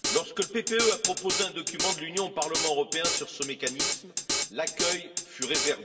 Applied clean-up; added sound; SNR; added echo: none; Drum kit; 0 dB; reverberation time 2.3 s.